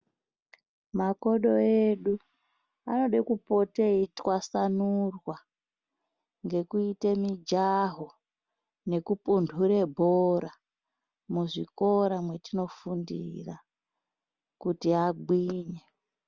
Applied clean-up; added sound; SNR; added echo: none; none; none; none.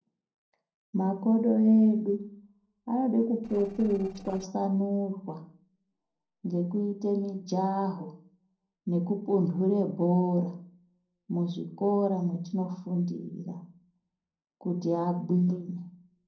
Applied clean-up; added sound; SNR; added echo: neural separator model SepFormer DNS4.